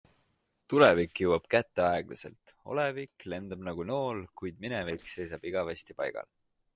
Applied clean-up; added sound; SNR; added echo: neural separator model SepFormer DNS4.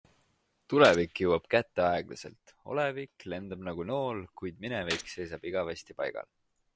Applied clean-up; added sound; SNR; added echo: none; Gunshot, gunfire; 14 dB; none.